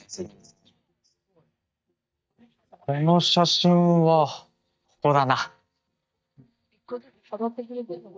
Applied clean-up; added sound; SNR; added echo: neural mask model DeepFilterNet 3.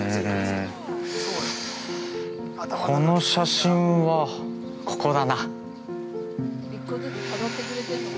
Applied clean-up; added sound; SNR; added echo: none; none; none; none.